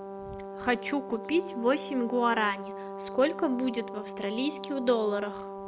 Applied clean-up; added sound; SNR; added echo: none; Brass instrument; 9 dB; none.